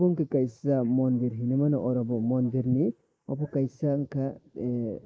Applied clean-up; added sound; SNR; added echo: neural mask model Resemble Enhance denoiser.